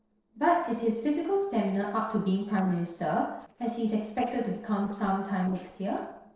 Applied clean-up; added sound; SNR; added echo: neural separator model SepFormer DNS4.